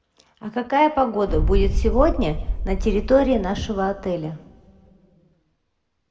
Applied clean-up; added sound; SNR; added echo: none; Boom; 0 dB; reverberation time 2.1 s.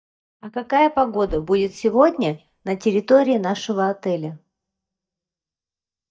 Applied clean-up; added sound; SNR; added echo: neural mask model DeepFilterNet 3.